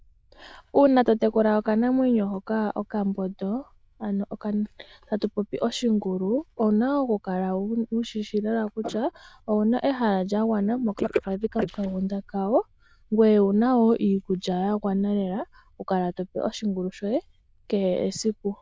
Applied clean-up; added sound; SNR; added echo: neural diffusion model UNIVERSE++.